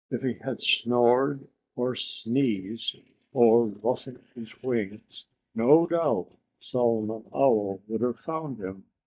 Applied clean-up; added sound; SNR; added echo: neural mask model DeepFilterNet 3.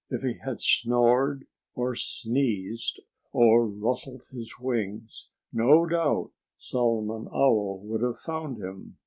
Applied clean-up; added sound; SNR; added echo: none; none; none; none.